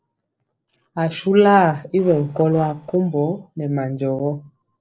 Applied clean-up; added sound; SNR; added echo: neural separator model SepFormer DNS4.